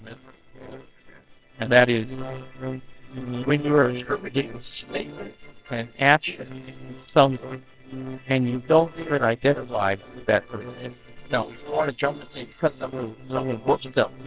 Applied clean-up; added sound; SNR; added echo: neural separator model SepFormer WHAMR!.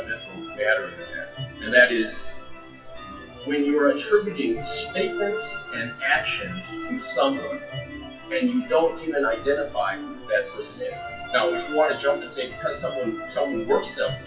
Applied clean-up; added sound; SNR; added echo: classical method WPE with log-MMSE.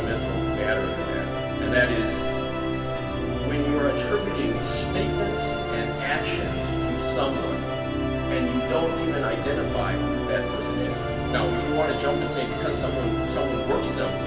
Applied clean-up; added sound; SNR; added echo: none; Musical instrument; -3 dB; reverberation time 2.4 s.